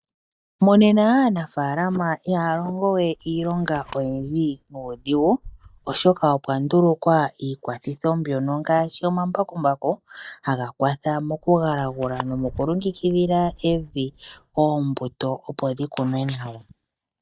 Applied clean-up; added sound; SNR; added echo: neural mask model DeepFilterNet 3.